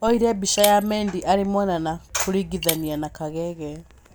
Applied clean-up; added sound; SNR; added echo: none; Shatter; 12 dB; none.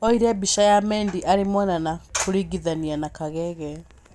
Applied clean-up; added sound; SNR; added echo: none; none; none; none.